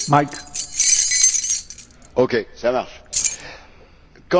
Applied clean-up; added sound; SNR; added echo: none; Keys jangling; -1 dB; none.